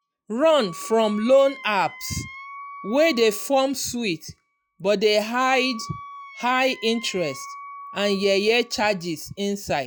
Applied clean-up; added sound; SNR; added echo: classical method log-MMSE.